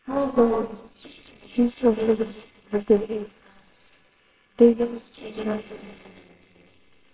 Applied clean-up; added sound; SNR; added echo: neural separator model SepFormer WHAMR!.